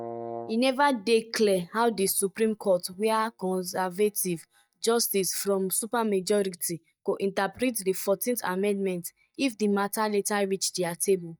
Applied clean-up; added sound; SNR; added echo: neural mask model DeepFilterNet 3.